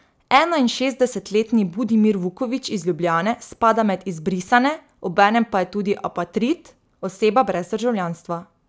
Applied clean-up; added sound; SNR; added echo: none; none; none; none.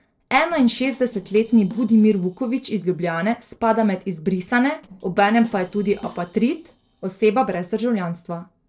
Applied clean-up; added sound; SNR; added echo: neural separator model SepFormer DNS4.